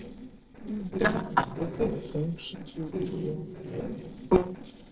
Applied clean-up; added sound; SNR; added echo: neural separator model SepFormer DNS4.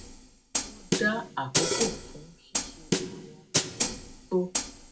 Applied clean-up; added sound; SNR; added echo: none; Snare drum; -3 dB; reverberation time 0.3 s.